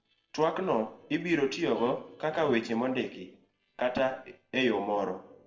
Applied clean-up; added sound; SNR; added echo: neural separator model SepFormer DNS4.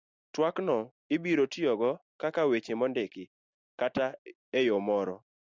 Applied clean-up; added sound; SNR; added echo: none; none; none; none.